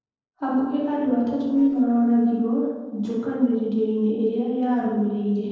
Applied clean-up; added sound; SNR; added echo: neural separator model SepFormer DNS4.